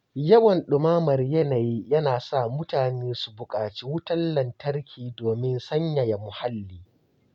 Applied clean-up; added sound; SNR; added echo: none; none; none; none.